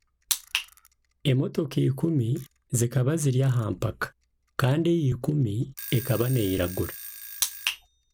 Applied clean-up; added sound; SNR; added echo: none; Alarm / Clock; 18 dB; none.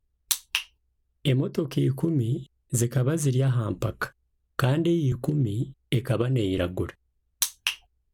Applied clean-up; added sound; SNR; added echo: none; none; none; none.